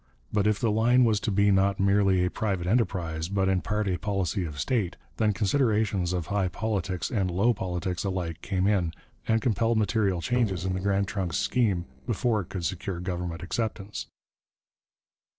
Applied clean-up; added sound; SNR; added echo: neural separator model SepFormer DNS4.